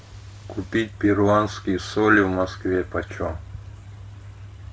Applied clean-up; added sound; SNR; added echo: none; none; none; none.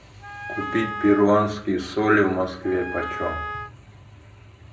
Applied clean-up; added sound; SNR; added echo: none; Wind instrument, woodwind instrument; 10 dB; reverberation time 0.5 s.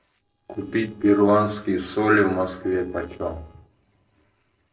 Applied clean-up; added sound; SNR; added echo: neural separator model SepFormer DNS4.